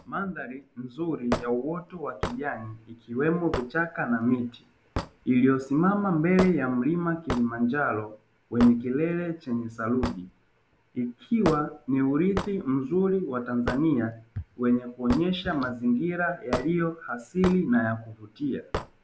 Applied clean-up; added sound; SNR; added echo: none; Hammer / Wood; 12 dB; none.